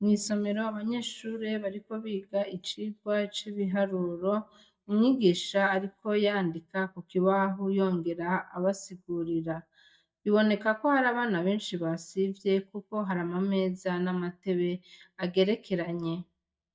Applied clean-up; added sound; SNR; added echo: neural mask model DeepFilterNet 3.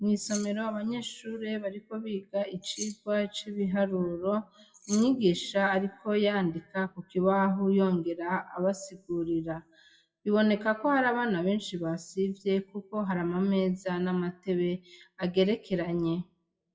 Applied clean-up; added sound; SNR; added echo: classical method WPE with log-MMSE.